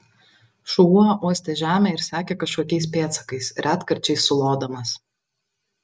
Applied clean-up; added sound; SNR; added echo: none; none; none; none.